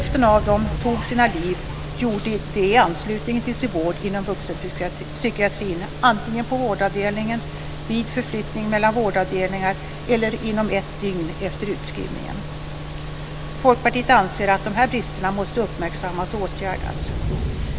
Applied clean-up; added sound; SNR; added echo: none; Subway, metro, underground; 12 dB; none.